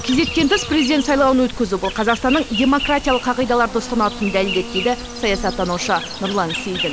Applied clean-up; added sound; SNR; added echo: none; Insect; 9 dB; none.